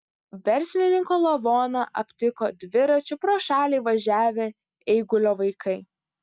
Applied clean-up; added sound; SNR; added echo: none; none; none; none.